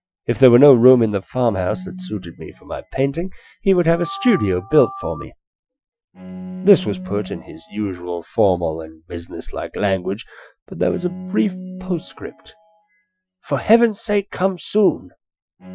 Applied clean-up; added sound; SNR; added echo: classical method Wiener filter.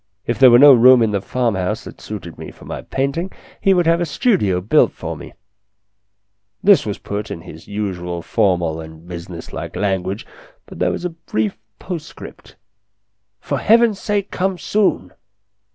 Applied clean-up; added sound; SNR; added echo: none; none; none; none.